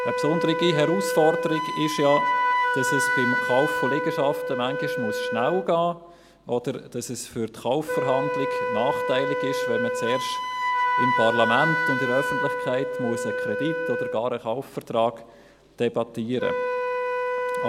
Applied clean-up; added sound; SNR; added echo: none; Wind instrument, woodwind instrument; 0 dB; none.